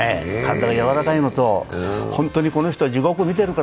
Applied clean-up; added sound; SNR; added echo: none; none; none; none.